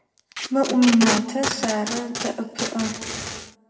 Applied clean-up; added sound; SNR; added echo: none; Packing tape, duct tape; 6 dB; reverberation time 1.4 s.